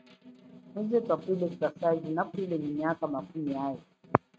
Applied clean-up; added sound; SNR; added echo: neural mask model RNNoise.